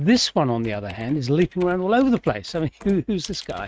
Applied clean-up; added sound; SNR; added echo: neural mask model RNNoise.